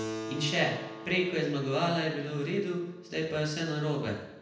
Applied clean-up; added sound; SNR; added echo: none; Keyboard (musical); 12 dB; reverberation time 0.9 s.